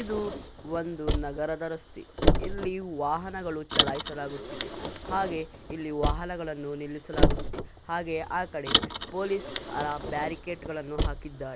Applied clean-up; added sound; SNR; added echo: none; Car; -3 dB; none.